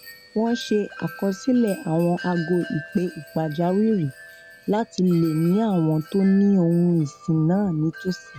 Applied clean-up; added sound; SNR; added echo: none; Wind chime; 20 dB; none.